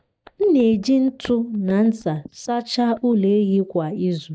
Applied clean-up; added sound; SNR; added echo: neural mask model DeepFilterNet 3.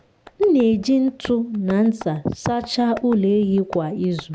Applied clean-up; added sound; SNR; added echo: none; Tap; 19 dB; none.